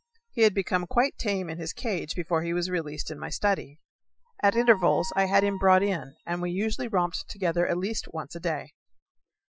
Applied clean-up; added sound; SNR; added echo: classical method Wiener filter.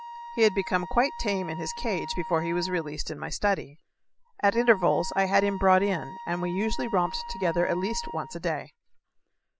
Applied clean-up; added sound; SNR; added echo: none; Wind instrument, woodwind instrument; 13 dB; none.